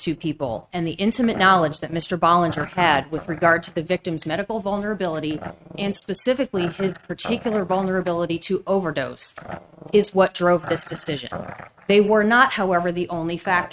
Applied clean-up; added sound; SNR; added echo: neural mask model RNNoise.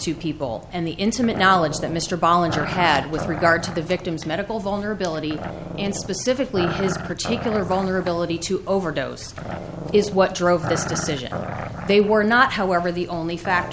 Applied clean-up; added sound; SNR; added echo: none; Growling; 10 dB; none.